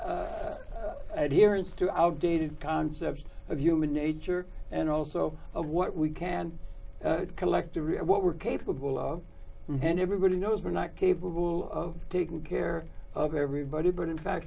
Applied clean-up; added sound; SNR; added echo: none; none; none; none.